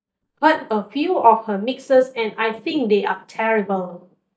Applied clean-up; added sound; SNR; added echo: neural mask model DeepFilterNet 3.